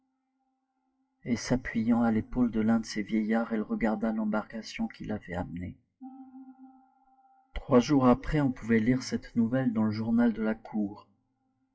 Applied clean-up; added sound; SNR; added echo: classical method WPE with log-MMSE.